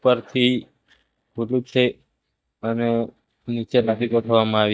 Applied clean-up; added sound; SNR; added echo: neural mask model DeepFilterNet 3.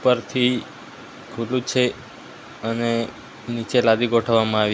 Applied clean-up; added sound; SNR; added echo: none; none; none; none.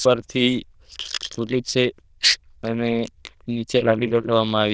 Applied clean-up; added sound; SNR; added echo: neural diffusion model UNIVERSE++.